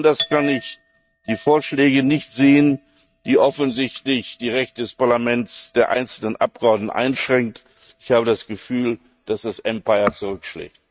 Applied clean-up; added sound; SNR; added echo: neural mask model RNNoise.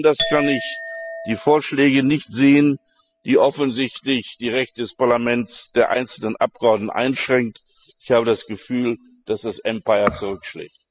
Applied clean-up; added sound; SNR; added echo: classical method spectral subtraction.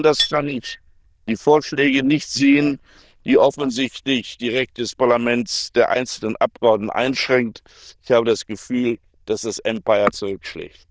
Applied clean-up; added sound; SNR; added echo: neural diffusion model UNIVERSE++.